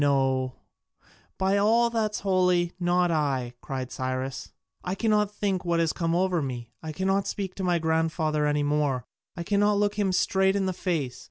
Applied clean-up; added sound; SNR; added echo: none; none; none; none.